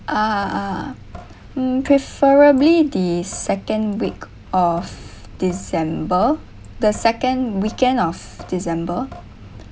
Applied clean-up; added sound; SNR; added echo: none; Drip / Sink (filling or washing); 19 dB; none.